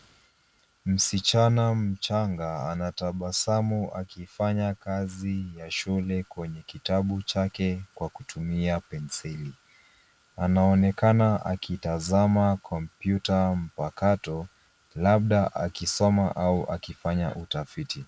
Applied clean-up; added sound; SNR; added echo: none; none; none; none.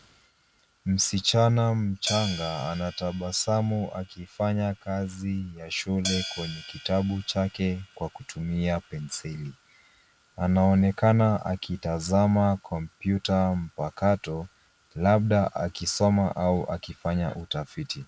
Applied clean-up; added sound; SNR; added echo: none; Hi-hat; 13 dB; none.